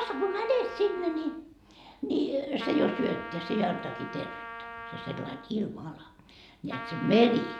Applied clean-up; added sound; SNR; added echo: none; Trumpet; 12 dB; none.